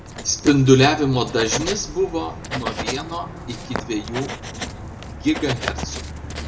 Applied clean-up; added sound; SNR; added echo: none; Writing; 8 dB; reverberation time 0.8 s.